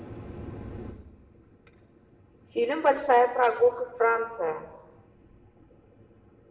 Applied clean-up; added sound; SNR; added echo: none; none; none; reverberation time 1.1 s.